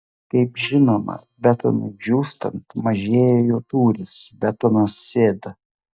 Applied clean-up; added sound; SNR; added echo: neural mask model DeepFilterNet 3.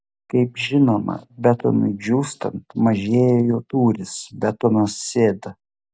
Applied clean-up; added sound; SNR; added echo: none; none; none; none.